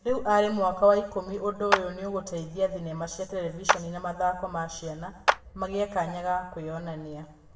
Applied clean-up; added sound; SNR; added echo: none; Clapping; 3 dB; reverberation time 0.6 s.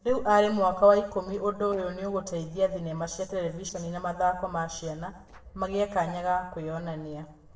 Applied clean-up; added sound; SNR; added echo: neural separator model SepFormer DNS4.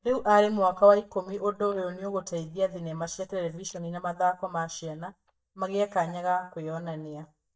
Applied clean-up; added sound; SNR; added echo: neural mask model DeepFilterNet 3.